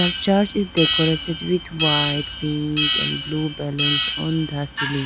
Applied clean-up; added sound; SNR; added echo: none; Alarm; 1 dB; none.